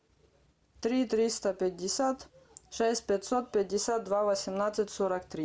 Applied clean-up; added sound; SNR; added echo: none; none; none; none.